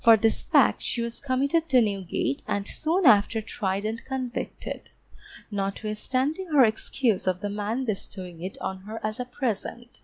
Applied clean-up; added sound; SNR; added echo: none; none; none; none.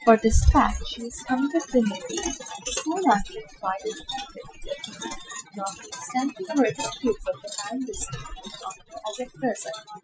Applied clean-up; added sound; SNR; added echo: classical method Wiener filter.